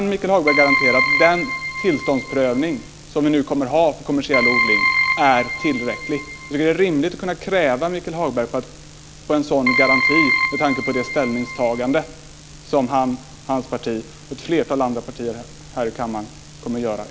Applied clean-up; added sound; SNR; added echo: none; Keyboard (musical); 0 dB; none.